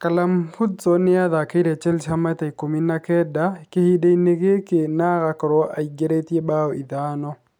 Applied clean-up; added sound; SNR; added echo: none; none; none; none.